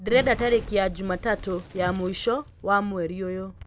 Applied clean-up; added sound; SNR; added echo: none; Crackle; 14 dB; none.